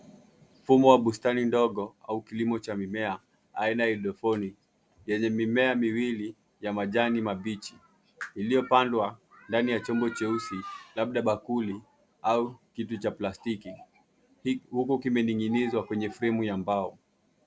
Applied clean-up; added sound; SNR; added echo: none; none; none; none.